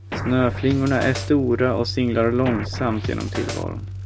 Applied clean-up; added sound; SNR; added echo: none; Scratching (performance technique); 10 dB; none.